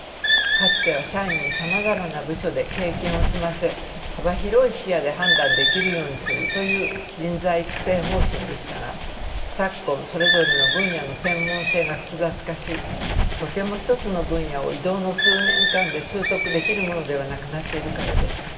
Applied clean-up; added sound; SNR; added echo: none; Bird; -2 dB; reverberation time 1.7 s.